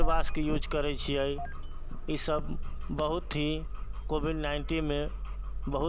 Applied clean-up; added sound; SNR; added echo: none; Engine starting; -2 dB; none.